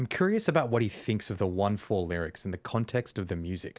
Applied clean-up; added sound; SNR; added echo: none; none; none; none.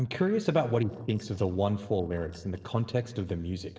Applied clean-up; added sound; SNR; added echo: neural separator model SepFormer DNS4.